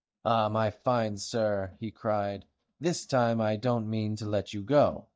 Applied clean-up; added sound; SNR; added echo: neural mask model DeepFilterNet 3.